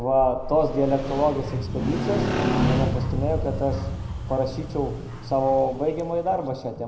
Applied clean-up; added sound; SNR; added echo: none; Motorcycle; 4 dB; reverberation time 0.7 s.